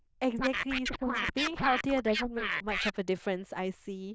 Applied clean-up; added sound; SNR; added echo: neural diffusion model UNIVERSE++.